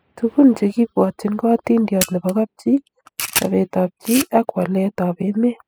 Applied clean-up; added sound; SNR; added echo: classical method spectral subtraction.